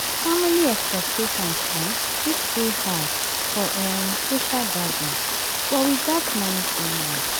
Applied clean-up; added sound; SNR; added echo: none; Rain; -2 dB; none.